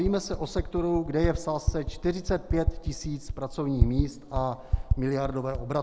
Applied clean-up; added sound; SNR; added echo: none; Typing; 1 dB; none.